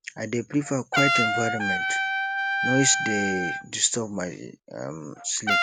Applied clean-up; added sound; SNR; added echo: none; Trumpet; 0 dB; none.